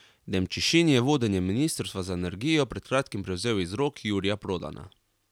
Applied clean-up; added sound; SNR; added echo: none; none; none; none.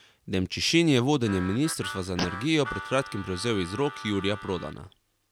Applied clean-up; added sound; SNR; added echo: none; Harmonica + Fart; 12 dB; none.